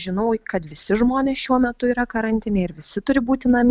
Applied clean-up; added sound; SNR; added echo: none; none; none; none.